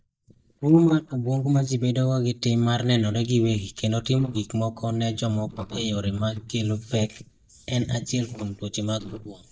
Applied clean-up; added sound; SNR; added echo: neural mask model DeepFilterNet 3.